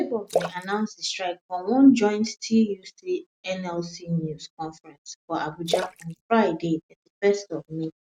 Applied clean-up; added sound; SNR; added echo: neural mask model RNNoise.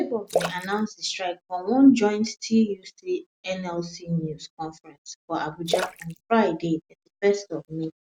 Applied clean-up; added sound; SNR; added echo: none; Splash, splatter; 8 dB; none.